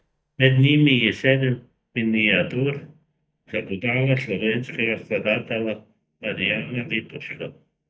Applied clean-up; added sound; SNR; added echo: neural mask model DeepFilterNet 3.